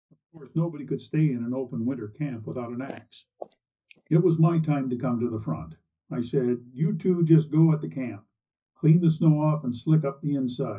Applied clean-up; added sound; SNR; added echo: neural mask model DeepFilterNet 3.